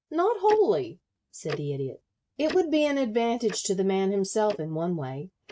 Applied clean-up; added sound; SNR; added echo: neural mask model RNNoise.